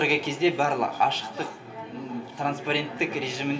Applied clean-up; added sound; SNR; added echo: none; none; none; reverberation time 0.9 s.